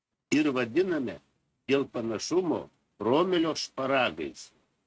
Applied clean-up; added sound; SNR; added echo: neural mask model RNNoise.